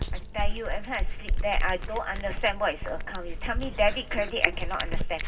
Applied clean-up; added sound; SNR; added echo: none; Cat; -3 dB; reverberation time 0.4 s.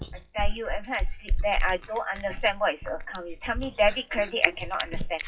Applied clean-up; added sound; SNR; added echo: classical method WPE with log-MMSE.